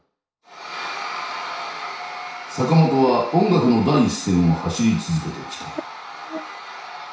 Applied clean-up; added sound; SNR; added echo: none; Buzz; 15 dB; reverberation time 0.6 s.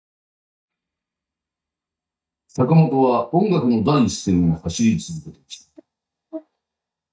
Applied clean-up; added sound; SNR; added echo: neural mask model DeepFilterNet 3.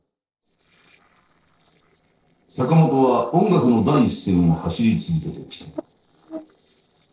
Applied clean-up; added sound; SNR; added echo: neural separator model SepFormer DNS4.